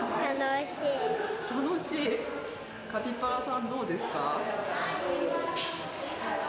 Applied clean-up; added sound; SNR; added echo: none; Guitar; 17 dB; none.